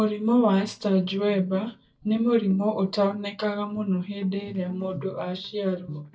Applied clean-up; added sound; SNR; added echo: neural mask model DeepFilterNet 3.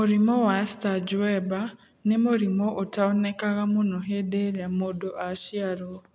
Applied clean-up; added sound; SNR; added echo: none; none; none; none.